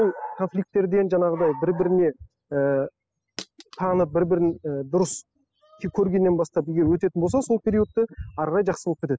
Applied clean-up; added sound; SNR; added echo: classical method spectral subtraction.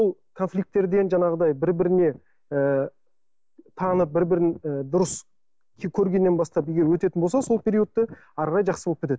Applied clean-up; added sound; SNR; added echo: none; none; none; none.